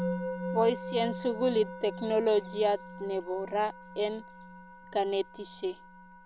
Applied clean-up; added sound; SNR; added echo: none; Musical instrument; 9 dB; none.